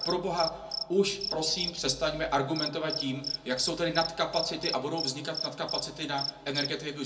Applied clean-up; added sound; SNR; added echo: none; Cricket; 7 dB; reverberation time 0.2 s.